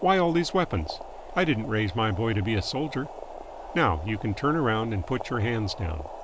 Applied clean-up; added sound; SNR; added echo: none; Boiling; 14 dB; none.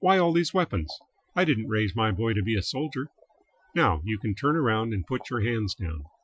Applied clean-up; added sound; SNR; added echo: classical method Wiener filter.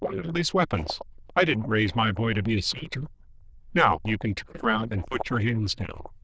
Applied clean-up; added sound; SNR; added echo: neural diffusion model UNIVERSE++.